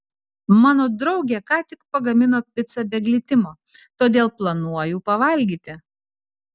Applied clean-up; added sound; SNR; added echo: none; none; none; none.